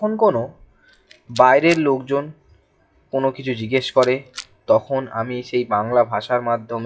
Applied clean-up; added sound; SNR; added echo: classical method WPE with log-MMSE.